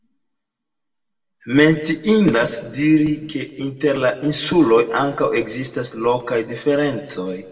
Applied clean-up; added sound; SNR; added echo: none; none; none; reverberation time 1.2 s.